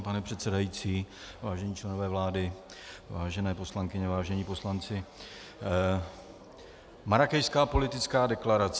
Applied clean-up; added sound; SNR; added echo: none; none; none; none.